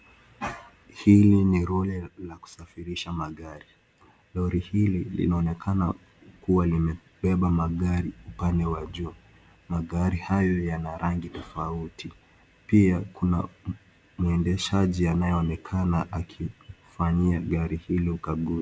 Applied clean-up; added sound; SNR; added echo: none; none; none; none.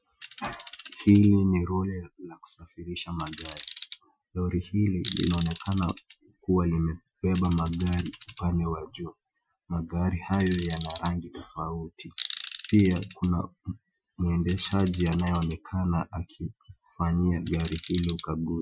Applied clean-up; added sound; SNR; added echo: classical method Wiener filter.